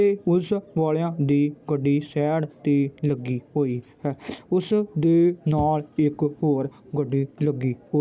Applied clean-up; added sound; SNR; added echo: none; none; none; none.